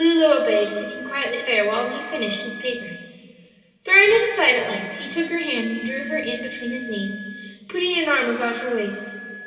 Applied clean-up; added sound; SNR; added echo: none; Wind instrument, woodwind instrument; 15 dB; reverberation time 2.5 s.